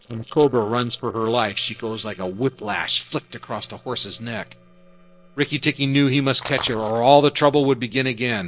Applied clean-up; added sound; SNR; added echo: neural separator model SepFormer DNS4.